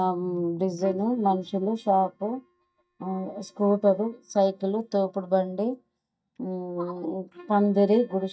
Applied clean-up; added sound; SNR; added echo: neural mask model DeepFilterNet 3.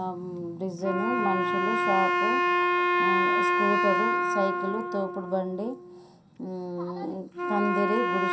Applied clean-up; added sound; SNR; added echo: none; Wind instrument, woodwind instrument; -4 dB; reverberation time 0.3 s.